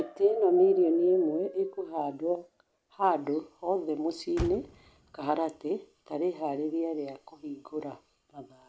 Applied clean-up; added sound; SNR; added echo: none; Motor vehicle (road); 19 dB; none.